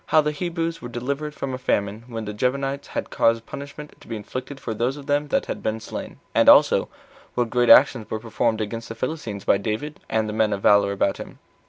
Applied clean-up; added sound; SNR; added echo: none; none; none; none.